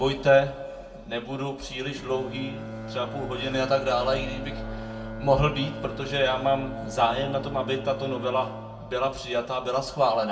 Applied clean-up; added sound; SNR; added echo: none; Bowed string instrument; 12 dB; reverberation time 0.3 s.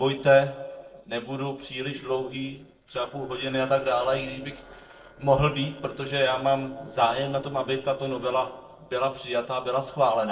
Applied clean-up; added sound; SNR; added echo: neural separator model SepFormer DNS4.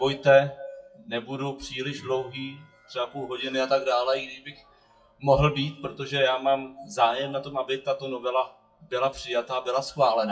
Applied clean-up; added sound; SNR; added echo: classical method WPE with log-MMSE.